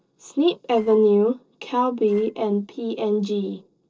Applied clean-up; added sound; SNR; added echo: neural separator model SepFormer DNS4.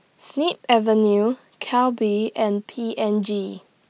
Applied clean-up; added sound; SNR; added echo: none; none; none; none.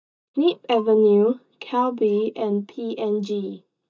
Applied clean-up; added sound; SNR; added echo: neural mask model DeepFilterNet 3.